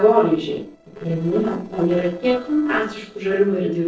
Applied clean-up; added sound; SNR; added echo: neural separator model SepFormer DNS4.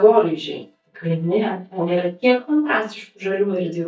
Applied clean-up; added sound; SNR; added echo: neural mask model DeepFilterNet 3.